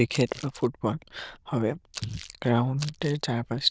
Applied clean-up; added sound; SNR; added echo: neural diffusion model UNIVERSE++.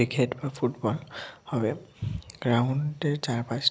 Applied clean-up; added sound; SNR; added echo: none; none; none; none.